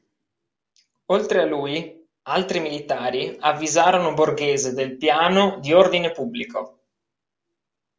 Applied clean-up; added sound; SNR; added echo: none; none; none; none.